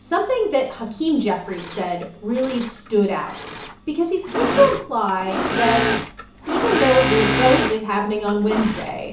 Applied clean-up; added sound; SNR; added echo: none; Engine / Mechanisms; 4 dB; reverberation time 0.8 s.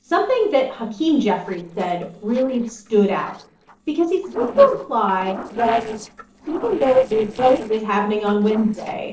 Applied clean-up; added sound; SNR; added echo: neural separator model SepFormer DNS4.